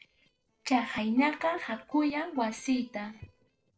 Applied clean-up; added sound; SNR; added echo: neural separator model SepFormer DNS4.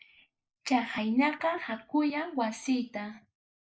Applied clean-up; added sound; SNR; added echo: neural mask model Resemble Enhance denoiser.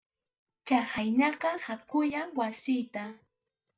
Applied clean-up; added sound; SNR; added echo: neural mask model DeepFilterNet 3.